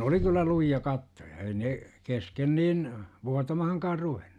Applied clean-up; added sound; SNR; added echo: none; none; none; none.